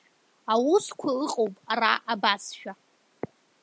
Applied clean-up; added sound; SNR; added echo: none; none; none; none.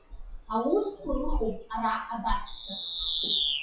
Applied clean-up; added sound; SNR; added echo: classical method WPE with log-MMSE.